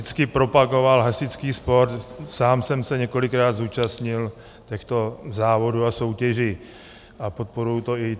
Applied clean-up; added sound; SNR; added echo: none; none; none; none.